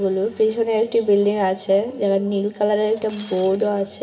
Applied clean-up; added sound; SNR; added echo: none; Shatter; 16 dB; reverberation time 2.8 s.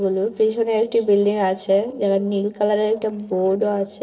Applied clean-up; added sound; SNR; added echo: neural separator model SepFormer DNS4.